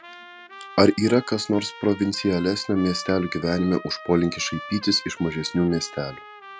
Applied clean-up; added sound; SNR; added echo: none; Trumpet; 16 dB; none.